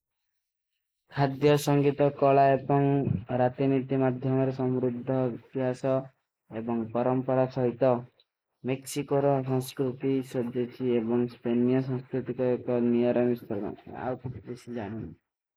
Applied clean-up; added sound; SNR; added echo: neural mask model Resemble Enhance denoiser.